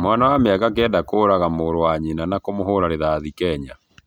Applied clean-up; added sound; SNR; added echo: none; none; none; none.